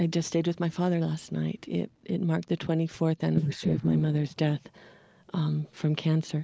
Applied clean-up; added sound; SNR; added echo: neural mask model Resemble Enhance denoiser.